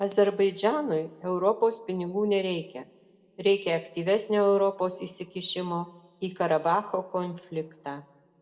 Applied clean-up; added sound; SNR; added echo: none; none; none; reverberation time 1.0 s.